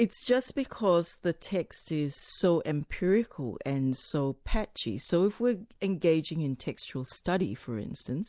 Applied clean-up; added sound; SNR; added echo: none; none; none; none.